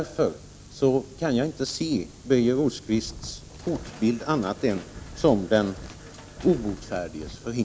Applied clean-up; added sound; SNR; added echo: none; Mechanisms + Wind; 16 dB; none.